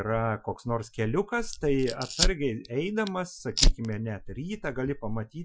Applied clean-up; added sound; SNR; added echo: classical method Wiener filter.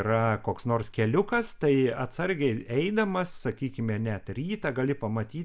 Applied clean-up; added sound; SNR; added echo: none; none; none; none.